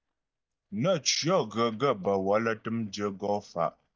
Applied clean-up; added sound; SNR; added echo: neural mask model DeepFilterNet 3.